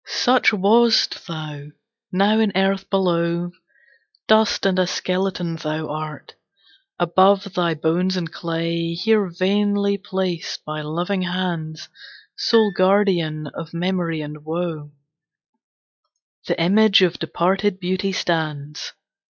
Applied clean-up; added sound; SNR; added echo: classical method log-MMSE.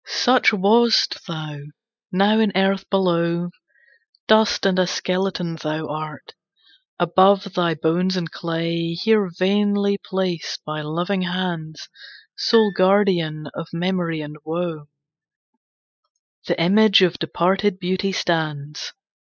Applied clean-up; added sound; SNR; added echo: classical method spectral subtraction.